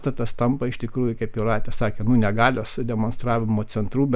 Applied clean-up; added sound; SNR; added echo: none; none; none; none.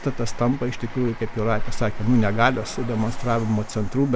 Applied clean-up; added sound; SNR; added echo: none; Train; 18 dB; none.